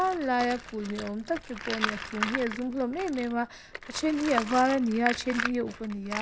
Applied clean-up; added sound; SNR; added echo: none; Tools; 7 dB; none.